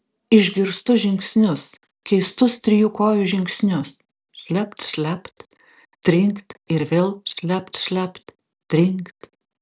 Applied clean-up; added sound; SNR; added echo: none; none; none; none.